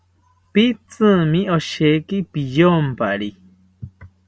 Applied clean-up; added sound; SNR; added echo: none; none; none; none.